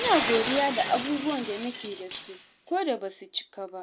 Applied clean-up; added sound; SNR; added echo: none; Shatter; 6 dB; none.